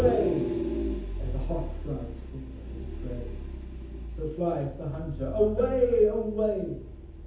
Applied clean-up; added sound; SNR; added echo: none; Vehicle; 4 dB; reverberation time 0.7 s.